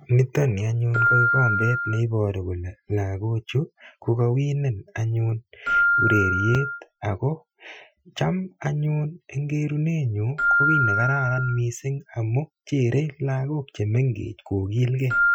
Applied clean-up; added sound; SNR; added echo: classical method Wiener filter.